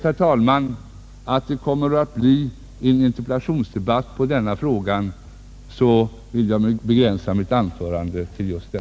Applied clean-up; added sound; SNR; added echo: none; none; none; none.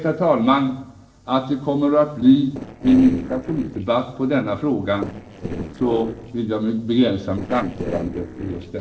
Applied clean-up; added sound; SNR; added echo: neural separator model SepFormer DNS4.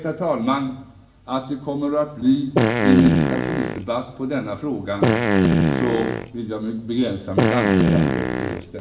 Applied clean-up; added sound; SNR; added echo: none; Fart; -5 dB; reverberation time 0.7 s.